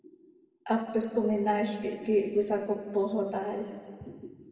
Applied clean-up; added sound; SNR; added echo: none; none; none; reverberation time 1.7 s.